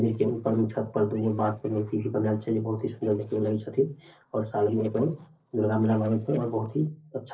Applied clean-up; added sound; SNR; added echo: neural separator model SepFormer DNS4.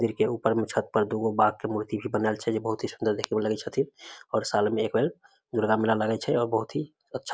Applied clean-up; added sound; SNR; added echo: none; none; none; none.